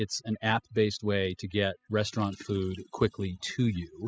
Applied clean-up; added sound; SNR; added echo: classical method spectral subtraction.